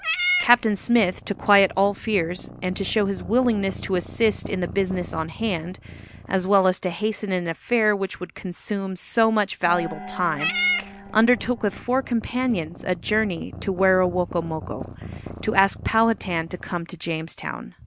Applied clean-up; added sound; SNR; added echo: none; Meow / Purr + Gong; 11 dB; none.